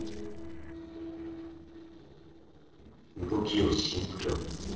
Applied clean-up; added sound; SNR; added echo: neural separator model SepFormer DNS4.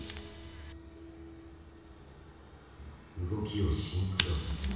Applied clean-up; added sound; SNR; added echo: none; Scissors; 1 dB; reverberation time 1.1 s.